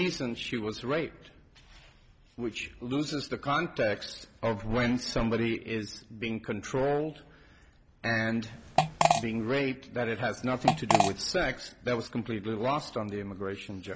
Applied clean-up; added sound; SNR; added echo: none; Fart; -4 dB; none.